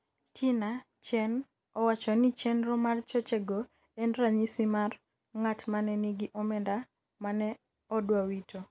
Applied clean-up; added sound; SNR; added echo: none; none; none; none.